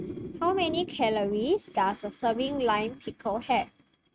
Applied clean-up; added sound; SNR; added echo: neural mask model RNNoise.